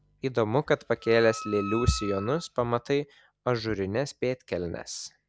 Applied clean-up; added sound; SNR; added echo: none; Wind instrument, woodwind instrument; 13 dB; none.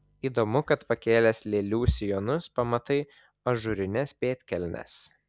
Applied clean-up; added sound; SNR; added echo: none; none; none; none.